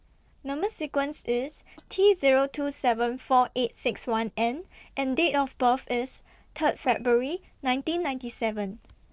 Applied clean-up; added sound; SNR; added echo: neural separator model SepFormer DNS4.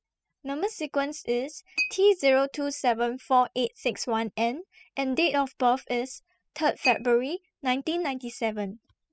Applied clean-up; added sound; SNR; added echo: classical method spectral subtraction.